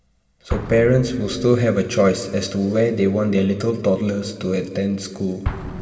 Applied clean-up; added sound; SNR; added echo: none; Explosion; 14 dB; reverberation time 2.3 s.